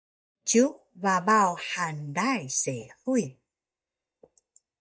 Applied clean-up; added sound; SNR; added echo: neural mask model DeepFilterNet 3.